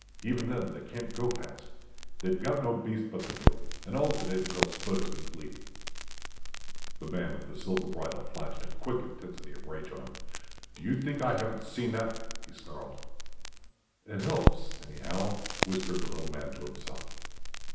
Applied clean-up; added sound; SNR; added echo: none; Crackle; -2 dB; reverberation time 0.9 s.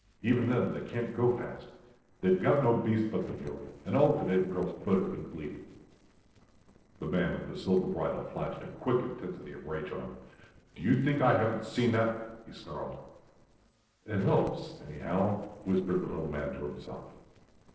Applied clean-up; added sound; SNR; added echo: neural separator model SepFormer DNS4.